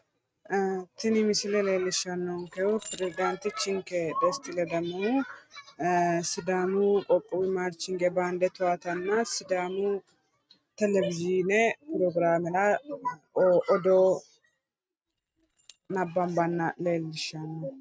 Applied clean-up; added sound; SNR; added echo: neural mask model RNNoise.